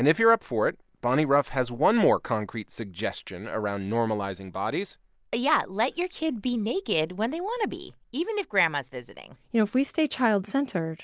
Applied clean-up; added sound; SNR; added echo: none; none; none; none.